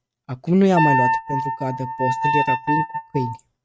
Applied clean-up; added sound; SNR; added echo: neural mask model RNNoise.